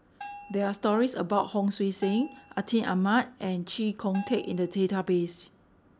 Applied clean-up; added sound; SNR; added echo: none; Bell; 20 dB; none.